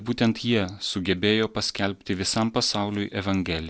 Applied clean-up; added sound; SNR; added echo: none; none; none; none.